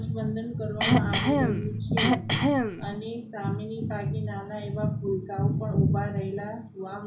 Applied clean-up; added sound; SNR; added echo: none; Cough; -2 dB; reverberation time 0.5 s.